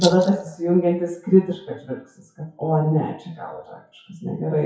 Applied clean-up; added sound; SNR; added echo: classical method WPE with log-MMSE.